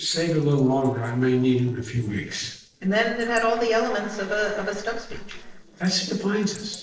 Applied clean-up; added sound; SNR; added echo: neural separator model SepFormer DNS4.